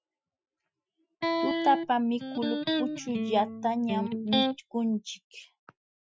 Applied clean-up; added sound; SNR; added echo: classical method Wiener filter.